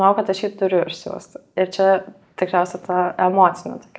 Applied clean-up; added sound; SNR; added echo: none; none; none; none.